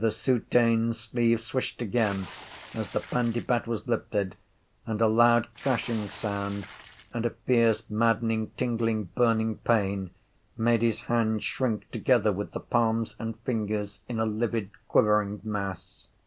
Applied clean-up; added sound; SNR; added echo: none; Water / Splash, splatter; 17 dB; none.